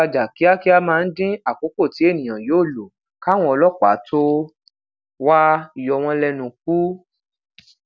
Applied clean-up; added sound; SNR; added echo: none; none; none; none.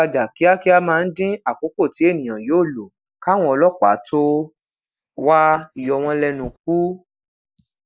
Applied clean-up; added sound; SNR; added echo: neural mask model Resemble Enhance denoiser.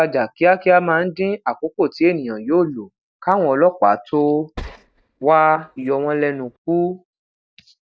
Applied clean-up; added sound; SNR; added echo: neural mask model DeepFilterNet 3.